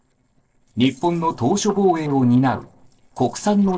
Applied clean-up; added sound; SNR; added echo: neural separator model SepFormer DNS4.